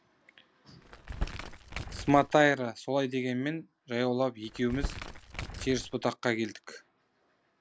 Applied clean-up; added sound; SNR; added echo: none; Crumpling, crinkling; 8 dB; none.